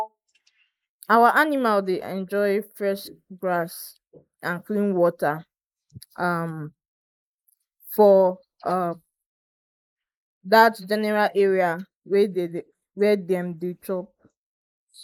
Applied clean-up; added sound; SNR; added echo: neural mask model Resemble Enhance denoiser.